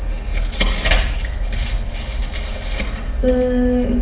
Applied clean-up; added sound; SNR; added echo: none; none; none; reverberation time 0.7 s.